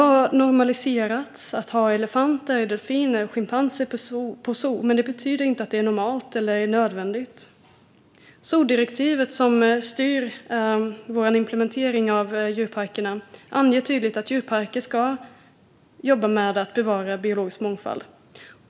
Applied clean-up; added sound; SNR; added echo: none; none; none; none.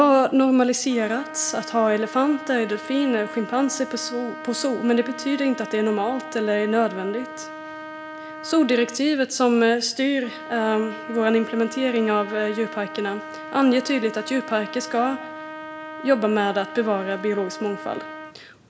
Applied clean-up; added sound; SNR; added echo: none; Trumpet; 13 dB; none.